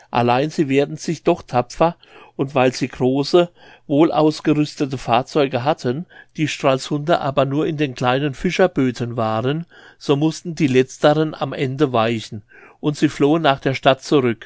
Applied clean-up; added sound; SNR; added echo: none; none; none; none.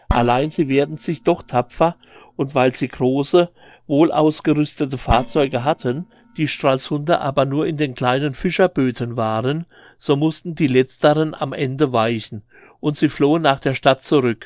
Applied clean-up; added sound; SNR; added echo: neural separator model SepFormer DNS4.